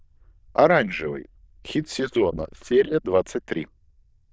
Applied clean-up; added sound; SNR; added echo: neural diffusion model UNIVERSE++.